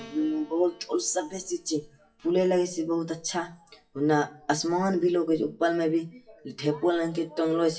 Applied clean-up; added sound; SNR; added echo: classical method WPE with log-MMSE.